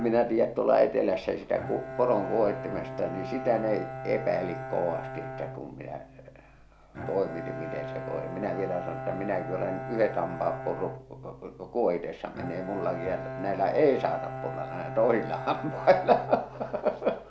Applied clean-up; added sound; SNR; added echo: none; Bowed string instrument; 9 dB; none.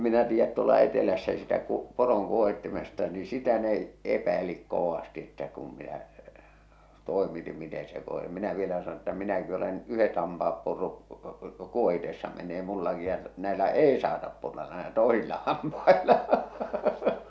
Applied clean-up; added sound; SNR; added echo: none; none; none; none.